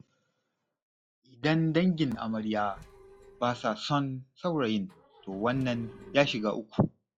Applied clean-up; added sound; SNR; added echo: classical method log-MMSE.